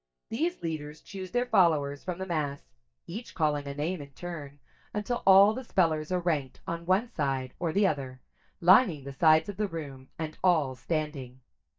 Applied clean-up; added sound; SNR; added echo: neural mask model DeepFilterNet 3.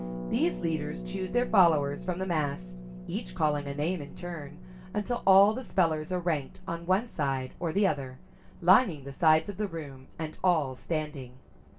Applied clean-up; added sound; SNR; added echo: none; Harp; 14 dB; reverberation time 0.2 s.